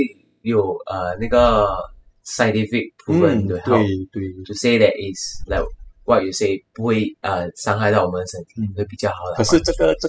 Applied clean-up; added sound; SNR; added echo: classical method spectral subtraction.